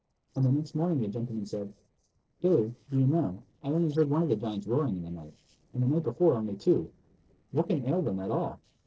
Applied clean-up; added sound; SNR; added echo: neural separator model SepFormer DNS4.